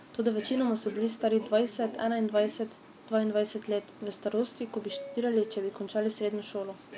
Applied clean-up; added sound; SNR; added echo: none; Subway, metro, underground; 16 dB; none.